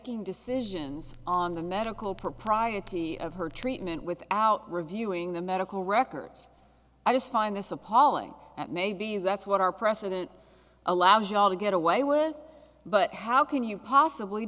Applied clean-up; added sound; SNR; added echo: none; Crackle; 18 dB; none.